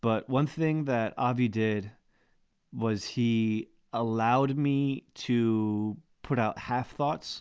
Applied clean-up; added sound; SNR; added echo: none; none; none; none.